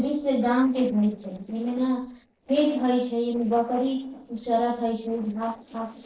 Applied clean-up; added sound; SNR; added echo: neural separator model SepFormer DNS4.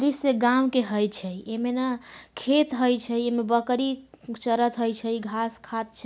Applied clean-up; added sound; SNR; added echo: none; none; none; none.